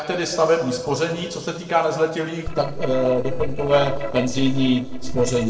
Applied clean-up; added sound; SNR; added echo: neural separator model SepFormer DNS4.